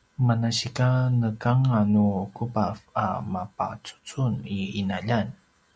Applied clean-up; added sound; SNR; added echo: none; none; none; none.